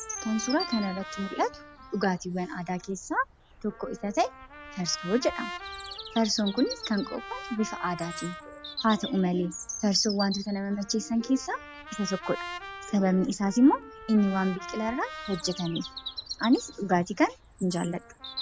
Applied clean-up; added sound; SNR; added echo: none; Trumpet + Bird vocalization, bird call, bird song; 12 dB; none.